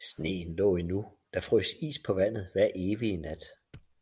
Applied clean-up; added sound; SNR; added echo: none; none; none; none.